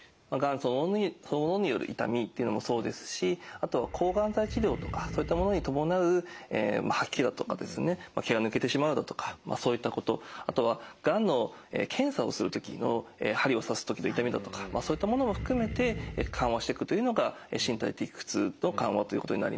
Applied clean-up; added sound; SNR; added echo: none; Animal; 10 dB; none.